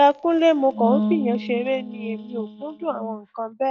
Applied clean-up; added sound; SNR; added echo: neural mask model DeepFilterNet 3.